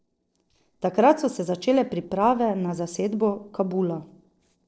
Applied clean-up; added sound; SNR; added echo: neural separator model SepFormer DNS4.